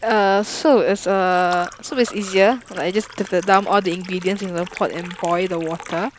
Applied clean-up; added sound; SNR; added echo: none; Liquid; 19 dB; none.